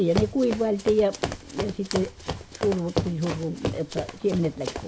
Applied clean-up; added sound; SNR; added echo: none; Run; 6 dB; none.